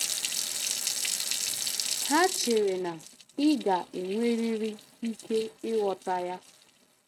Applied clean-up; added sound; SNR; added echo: neural mask model RNNoise.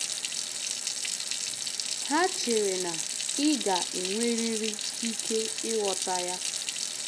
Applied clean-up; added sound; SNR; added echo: none; Sink (filling or washing) / Water tap, faucet; 0 dB; none.